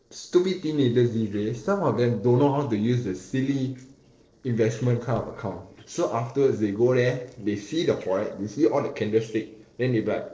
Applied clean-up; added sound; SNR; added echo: neural separator model SepFormer DNS4.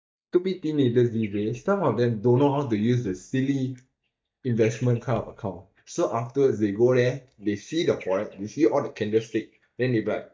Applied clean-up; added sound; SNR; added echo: neural mask model DeepFilterNet 3.